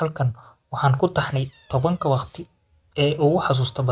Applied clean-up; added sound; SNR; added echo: neural mask model RNNoise.